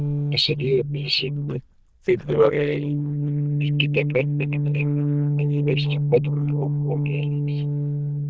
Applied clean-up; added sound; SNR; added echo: neural diffusion model UNIVERSE++.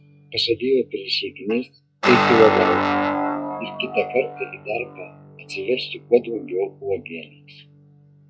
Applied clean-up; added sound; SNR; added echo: classical method log-MMSE.